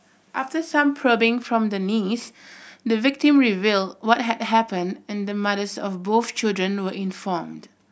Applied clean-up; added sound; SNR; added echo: none; none; none; none.